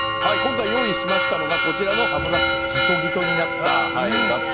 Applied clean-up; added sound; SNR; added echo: none; Church bell; -2 dB; none.